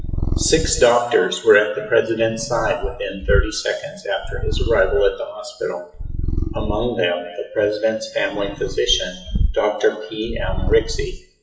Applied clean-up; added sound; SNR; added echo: classical method WPE with log-MMSE.